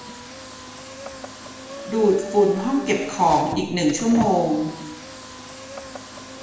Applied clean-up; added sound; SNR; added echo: none; Car; 12 dB; reverberation time 1.0 s.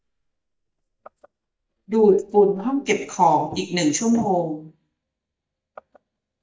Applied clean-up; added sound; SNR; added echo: neural mask model DeepFilterNet 3.